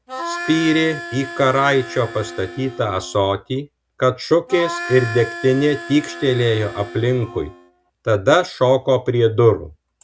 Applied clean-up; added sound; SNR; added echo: none; Harmonica; 12 dB; none.